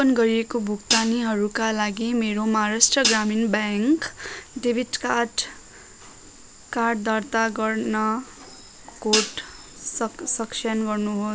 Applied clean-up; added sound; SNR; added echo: none; Hi-hat; 4 dB; none.